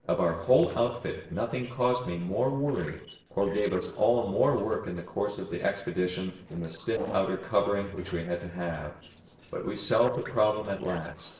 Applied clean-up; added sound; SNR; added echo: neural separator model SepFormer DNS4.